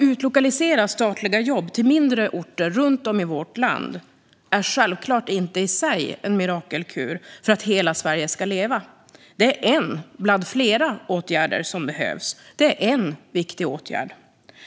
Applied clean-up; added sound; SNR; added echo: none; none; none; none.